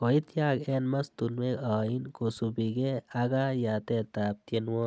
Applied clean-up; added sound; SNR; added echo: none; none; none; none.